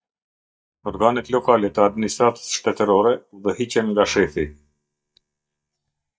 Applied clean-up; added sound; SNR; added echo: neural mask model DeepFilterNet 3.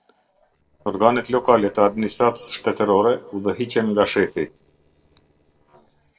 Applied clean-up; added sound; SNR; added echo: neural separator model SepFormer DNS4.